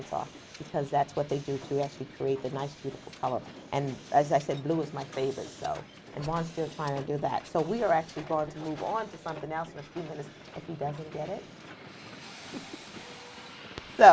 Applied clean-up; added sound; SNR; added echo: none; Hiss; 17 dB; none.